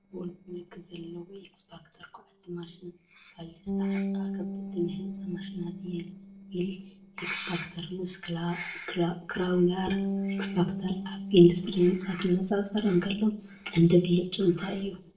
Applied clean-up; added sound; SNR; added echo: neural separator model SepFormer DNS4.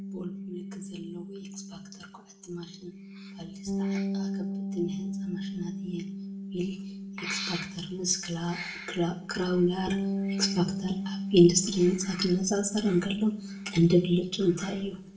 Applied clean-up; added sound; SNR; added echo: none; Bass guitar; 7 dB; reverberation time 0.5 s.